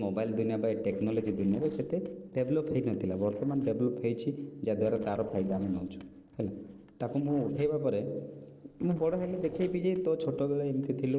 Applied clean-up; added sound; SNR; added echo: neural separator model SepFormer DNS4.